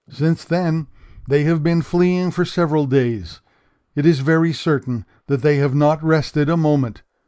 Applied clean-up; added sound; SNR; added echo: neural mask model Resemble Enhance denoiser.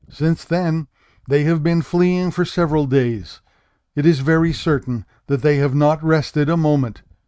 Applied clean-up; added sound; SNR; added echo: neural mask model RNNoise.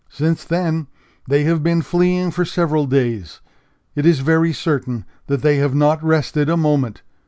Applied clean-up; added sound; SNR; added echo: none; none; none; none.